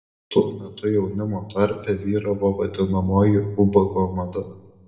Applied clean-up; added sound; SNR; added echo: none; none; none; reverberation time 0.8 s.